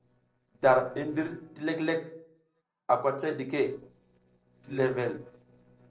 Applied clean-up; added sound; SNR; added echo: neural separator model SepFormer DNS4.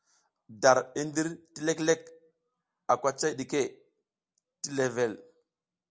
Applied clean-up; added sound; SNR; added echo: none; none; none; none.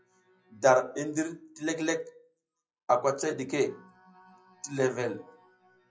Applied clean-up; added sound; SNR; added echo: classical method WPE with log-MMSE.